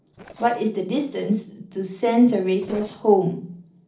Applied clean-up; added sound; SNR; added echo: neural separator model SepFormer DNS4.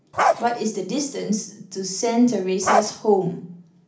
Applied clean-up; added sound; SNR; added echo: none; Bark; 1 dB; reverberation time 0.4 s.